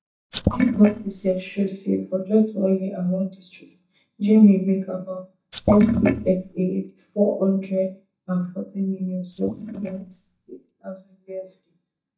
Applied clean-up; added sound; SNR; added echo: neural mask model DeepFilterNet 3.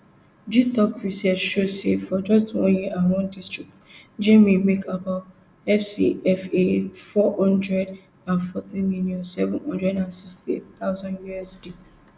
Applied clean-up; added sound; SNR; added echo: none; none; none; none.